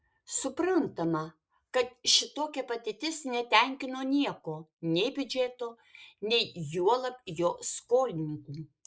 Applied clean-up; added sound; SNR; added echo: neural mask model Resemble Enhance denoiser.